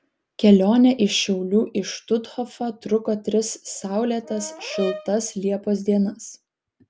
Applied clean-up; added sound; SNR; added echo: none; Brass instrument; 13 dB; none.